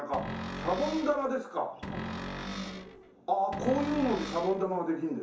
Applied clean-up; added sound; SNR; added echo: none; Cupboard open or close; 7 dB; reverberation time 0.7 s.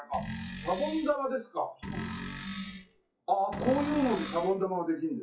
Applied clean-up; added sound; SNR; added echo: classical method WPE with log-MMSE.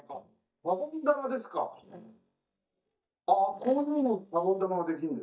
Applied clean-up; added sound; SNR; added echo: neural mask model DeepFilterNet 3.